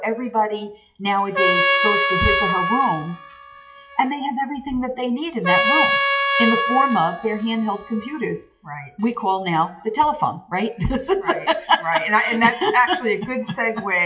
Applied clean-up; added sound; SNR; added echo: classical method WPE with log-MMSE.